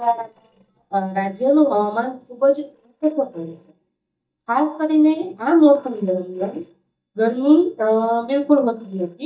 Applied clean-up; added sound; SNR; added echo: neural mask model DeepFilterNet 3.